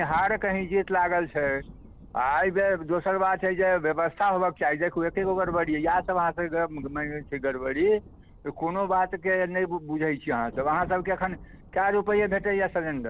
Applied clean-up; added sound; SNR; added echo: none; Thunder; 19 dB; none.